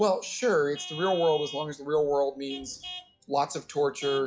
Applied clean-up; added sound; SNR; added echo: classical method log-MMSE.